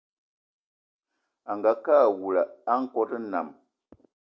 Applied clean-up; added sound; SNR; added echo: none; none; none; none.